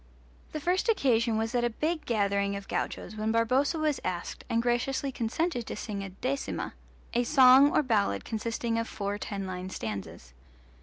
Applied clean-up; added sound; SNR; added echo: none; none; none; none.